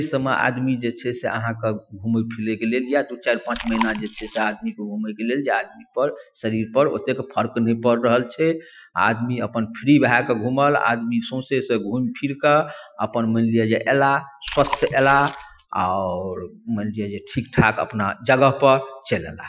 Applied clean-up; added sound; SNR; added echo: classical method Wiener filter.